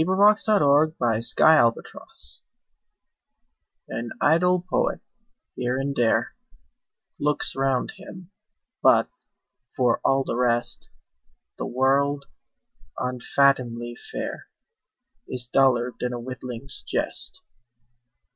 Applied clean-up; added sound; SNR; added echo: none; none; none; none.